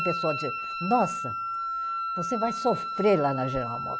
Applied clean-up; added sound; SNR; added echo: none; Wind instrument, woodwind instrument; 3 dB; none.